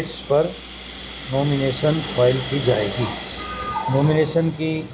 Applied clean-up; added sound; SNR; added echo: none; Rattle (instrument); 14 dB; none.